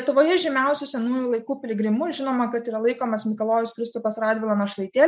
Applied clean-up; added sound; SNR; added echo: none; none; none; none.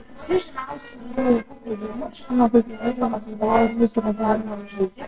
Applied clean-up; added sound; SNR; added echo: neural separator model SepFormer WHAMR!.